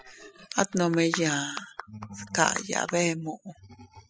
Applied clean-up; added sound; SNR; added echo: classical method spectral subtraction.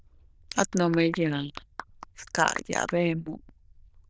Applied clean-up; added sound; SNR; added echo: neural diffusion model UNIVERSE++.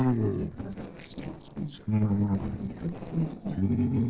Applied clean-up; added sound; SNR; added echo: neural separator model SepFormer DNS4.